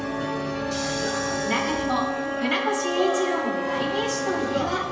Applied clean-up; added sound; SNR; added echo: none; Wind instrument, woodwind instrument; 2 dB; reverberation time 1.0 s.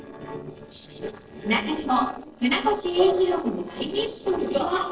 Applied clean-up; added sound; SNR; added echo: neural separator model SepFormer DNS4.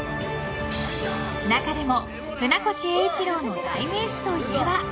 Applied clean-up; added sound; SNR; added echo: none; none; none; none.